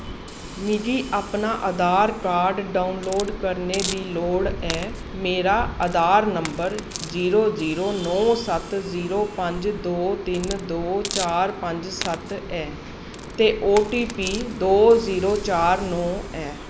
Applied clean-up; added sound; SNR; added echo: none; Hiss; 17 dB; none.